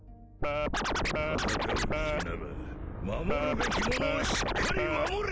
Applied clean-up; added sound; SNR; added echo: none; Scratching (performance technique); -3 dB; none.